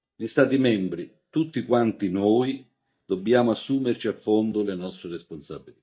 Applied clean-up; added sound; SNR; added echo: neural mask model DeepFilterNet 3.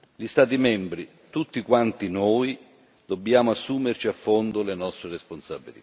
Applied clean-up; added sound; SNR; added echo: none; none; none; none.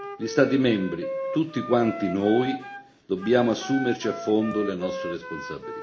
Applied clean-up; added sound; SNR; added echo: none; Wind instrument, woodwind instrument; 10 dB; reverberation time 0.4 s.